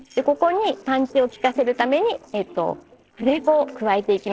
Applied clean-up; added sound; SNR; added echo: neural separator model SepFormer DNS4.